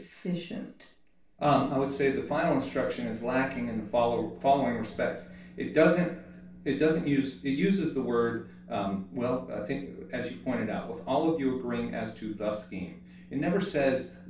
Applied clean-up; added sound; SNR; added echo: none; none; none; reverberation time 0.3 s.